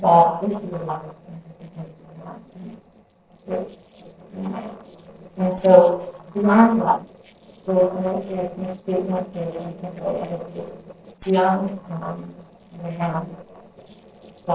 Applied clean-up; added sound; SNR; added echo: neural separator model SepFormer DNS4.